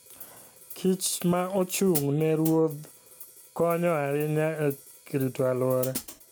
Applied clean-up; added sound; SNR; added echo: none; Hi-hat; 15 dB; none.